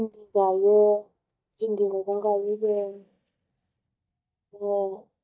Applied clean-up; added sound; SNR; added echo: neural mask model DeepFilterNet 3.